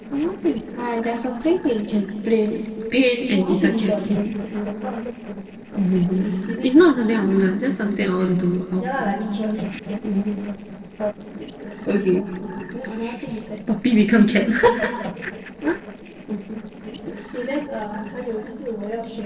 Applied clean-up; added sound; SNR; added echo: neural separator model SepFormer DNS4.